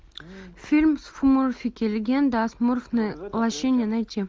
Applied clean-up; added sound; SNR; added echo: none; none; none; none.